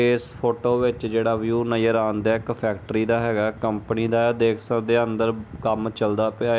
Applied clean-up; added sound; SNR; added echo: none; none; none; none.